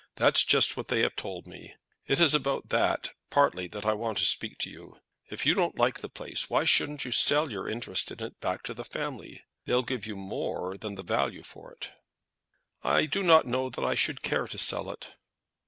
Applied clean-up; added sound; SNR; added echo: none; none; none; none.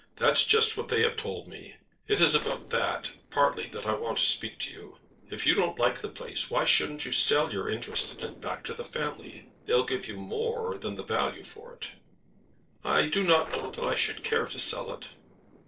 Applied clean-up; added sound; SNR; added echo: neural separator model SepFormer DNS4.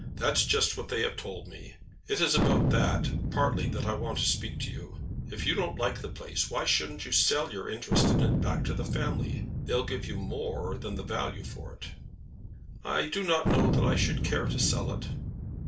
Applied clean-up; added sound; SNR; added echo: none; Thunder; -1 dB; reverberation time 0.2 s.